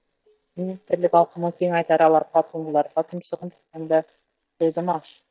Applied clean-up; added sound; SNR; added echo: neural mask model DeepFilterNet 3.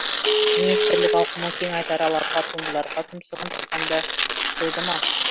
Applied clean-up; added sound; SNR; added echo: none; Tearing + Telephone; -3 dB; none.